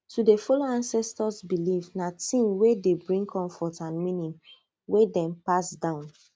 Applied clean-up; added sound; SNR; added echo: none; none; none; none.